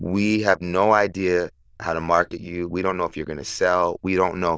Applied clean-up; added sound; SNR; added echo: neural diffusion model UNIVERSE++.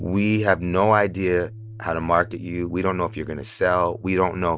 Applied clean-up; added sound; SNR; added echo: neural mask model RNNoise.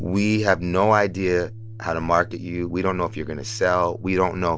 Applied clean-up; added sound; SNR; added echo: none; Organ; 15 dB; none.